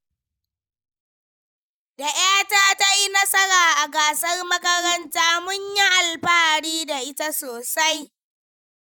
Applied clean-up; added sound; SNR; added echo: neural mask model Resemble Enhance denoiser.